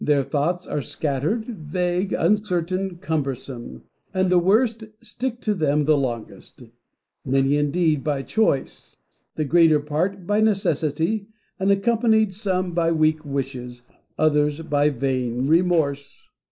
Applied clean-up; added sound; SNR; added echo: neural mask model Resemble Enhance denoiser.